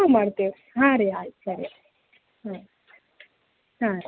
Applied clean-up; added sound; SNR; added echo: none; none; none; none.